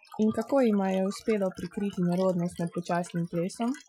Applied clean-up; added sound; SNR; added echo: classical method Wiener filter.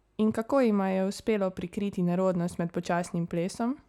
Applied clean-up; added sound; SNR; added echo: none; none; none; none.